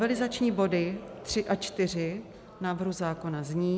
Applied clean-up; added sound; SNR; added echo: none; none; none; none.